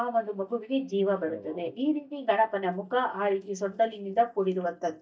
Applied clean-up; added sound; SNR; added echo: neural mask model DeepFilterNet 3.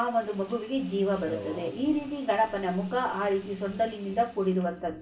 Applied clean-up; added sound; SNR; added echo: none; Bathtub (filling or washing) / Water tap, faucet; 17 dB; reverberation time 0.2 s.